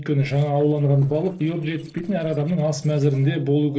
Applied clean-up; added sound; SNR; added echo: neural separator model SepFormer DNS4.